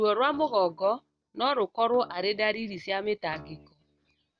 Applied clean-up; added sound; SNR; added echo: neural mask model DeepFilterNet 3.